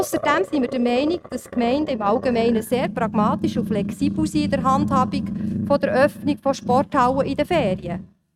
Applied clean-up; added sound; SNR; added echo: neural mask model RNNoise.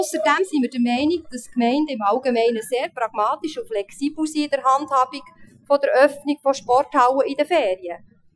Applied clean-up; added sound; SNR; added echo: classical method Wiener filter.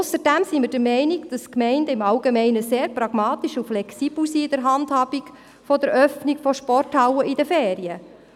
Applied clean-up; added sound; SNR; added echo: none; none; none; none.